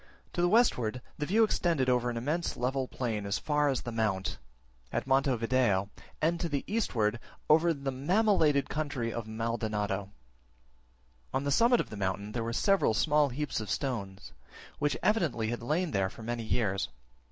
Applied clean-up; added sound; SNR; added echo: none; none; none; none.